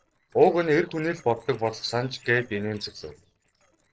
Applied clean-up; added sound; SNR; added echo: neural separator model SepFormer DNS4.